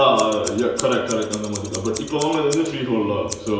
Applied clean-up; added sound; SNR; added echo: none; Scissors; 13 dB; reverberation time 1.1 s.